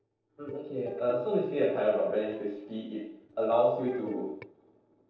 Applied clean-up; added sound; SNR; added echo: neural separator model SepFormer DNS4.